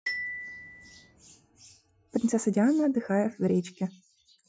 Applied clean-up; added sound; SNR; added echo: classical method Wiener filter.